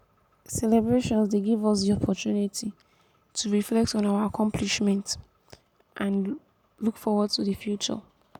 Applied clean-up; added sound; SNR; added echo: none; none; none; none.